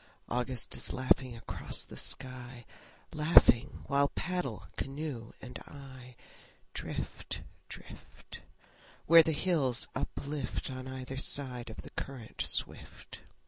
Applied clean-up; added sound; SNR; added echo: none; none; none; none.